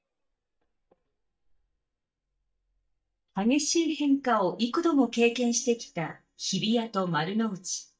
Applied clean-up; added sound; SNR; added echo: neural mask model DeepFilterNet 3.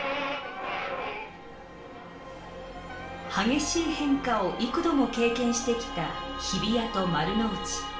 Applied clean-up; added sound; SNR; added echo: none; Wind instrument, woodwind instrument; 20 dB; reverberation time 0.4 s.